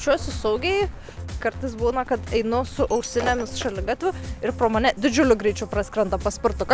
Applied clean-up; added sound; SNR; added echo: none; Shatter; 14 dB; none.